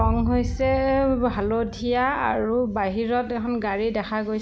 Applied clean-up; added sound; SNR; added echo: none; Boom; 8 dB; none.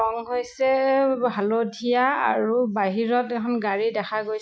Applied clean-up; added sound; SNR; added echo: classical method Wiener filter.